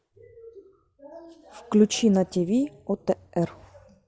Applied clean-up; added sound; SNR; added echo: none; none; none; none.